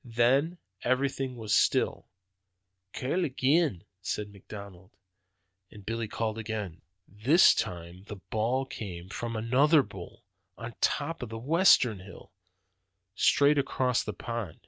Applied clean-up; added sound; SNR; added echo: none; none; none; none.